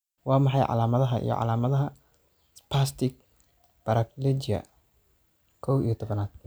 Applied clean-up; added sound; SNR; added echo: none; none; none; none.